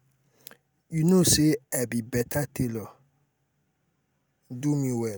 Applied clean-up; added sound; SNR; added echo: none; none; none; none.